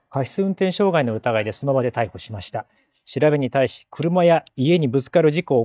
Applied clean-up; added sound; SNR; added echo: neural mask model DeepFilterNet 3.